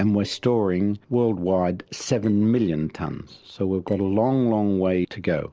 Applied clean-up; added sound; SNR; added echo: neural separator model SepFormer DNS4.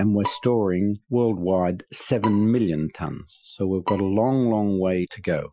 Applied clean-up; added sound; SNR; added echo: classical method Wiener filter.